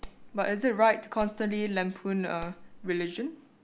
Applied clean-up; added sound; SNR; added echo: none; Clapping; 17 dB; none.